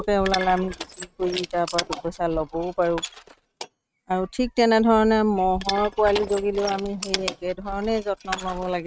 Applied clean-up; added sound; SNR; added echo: neural mask model RNNoise.